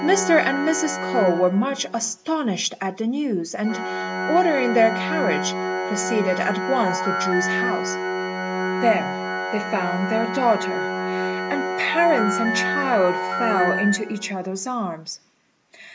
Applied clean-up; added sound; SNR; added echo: none; Organ + Telephone; 3 dB; none.